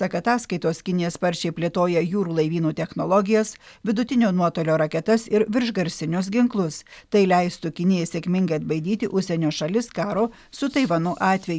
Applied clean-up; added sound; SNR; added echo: none; none; none; none.